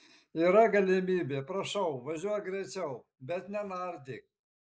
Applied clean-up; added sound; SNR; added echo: neural mask model Resemble Enhance denoiser.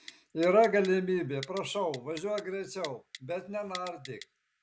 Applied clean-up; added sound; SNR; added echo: none; Typing; 19 dB; none.